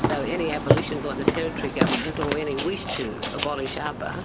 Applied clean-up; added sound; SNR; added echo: none; Burping, eructation; -3 dB; none.